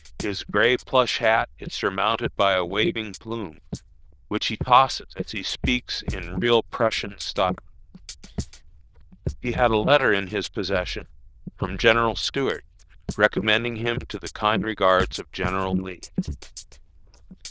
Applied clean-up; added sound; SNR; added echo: neural diffusion model UNIVERSE++.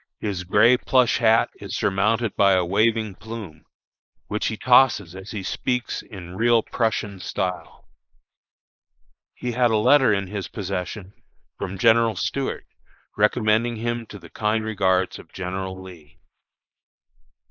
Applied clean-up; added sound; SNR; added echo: neural mask model Resemble Enhance denoiser.